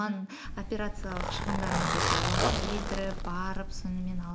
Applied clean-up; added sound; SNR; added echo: none; Zipper (clothing); -4 dB; none.